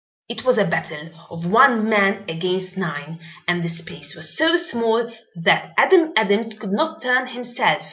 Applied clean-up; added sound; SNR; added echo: none; none; none; none.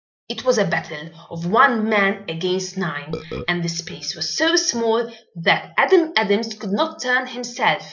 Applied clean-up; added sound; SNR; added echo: neural mask model Resemble Enhance denoiser.